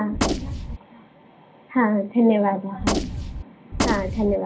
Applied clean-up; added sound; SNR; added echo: none; Gunshot, gunfire; 1 dB; reverberation time 0.3 s.